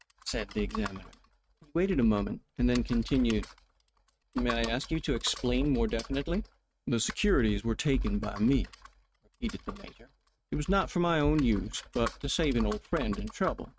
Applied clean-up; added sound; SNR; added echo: neural mask model RNNoise.